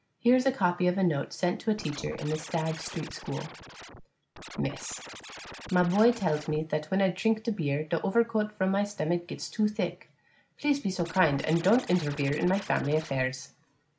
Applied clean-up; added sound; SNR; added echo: none; Scratching (performance technique); 15 dB; none.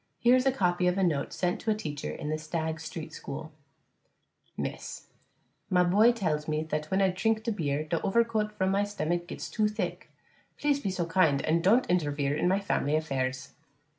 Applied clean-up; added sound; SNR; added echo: none; none; none; none.